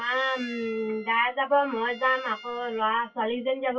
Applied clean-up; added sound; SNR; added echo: classical method WPE with log-MMSE.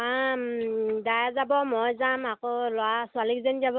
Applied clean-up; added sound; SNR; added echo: none; none; none; none.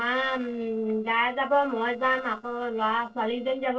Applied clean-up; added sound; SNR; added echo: neural separator model SepFormer DNS4.